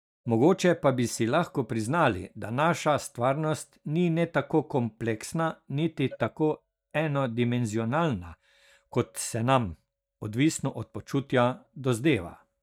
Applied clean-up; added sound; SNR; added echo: neural mask model DeepFilterNet 3.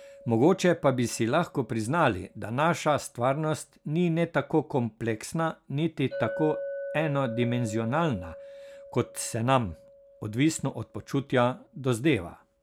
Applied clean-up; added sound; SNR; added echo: none; Chink, clink; 15 dB; none.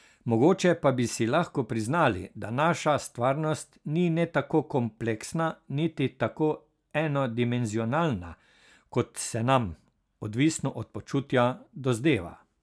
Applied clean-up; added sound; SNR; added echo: none; none; none; none.